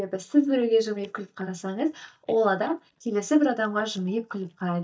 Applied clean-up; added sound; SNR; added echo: neural mask model DeepFilterNet 3.